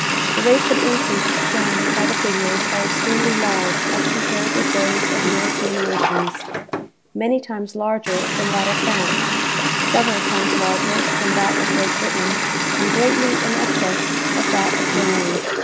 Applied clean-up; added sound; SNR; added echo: none; Water tap, faucet; -4 dB; none.